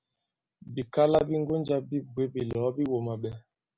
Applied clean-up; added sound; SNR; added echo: none; none; none; none.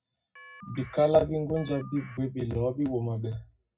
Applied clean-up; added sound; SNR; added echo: none; Telephone; 19 dB; reverberation time 0.4 s.